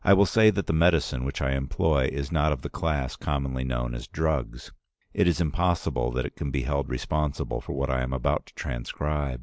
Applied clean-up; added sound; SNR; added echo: none; none; none; none.